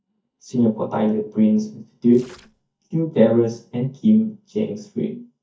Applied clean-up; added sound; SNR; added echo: neural mask model DeepFilterNet 3.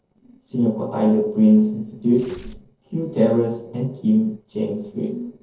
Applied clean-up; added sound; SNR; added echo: neural separator model SepFormer DNS4.